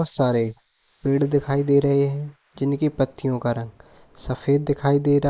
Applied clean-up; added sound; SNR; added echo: neural mask model Resemble Enhance denoiser.